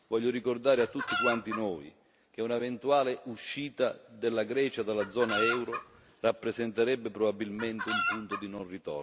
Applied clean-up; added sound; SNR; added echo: none; Chicken, rooster; 3 dB; none.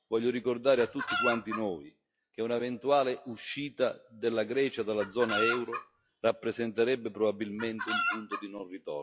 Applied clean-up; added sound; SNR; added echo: classical method log-MMSE.